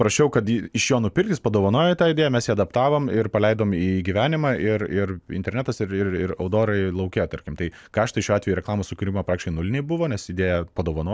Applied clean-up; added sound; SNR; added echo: none; none; none; none.